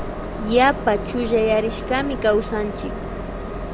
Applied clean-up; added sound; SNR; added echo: none; Train; 6 dB; none.